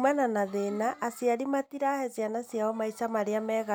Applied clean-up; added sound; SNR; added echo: none; none; none; none.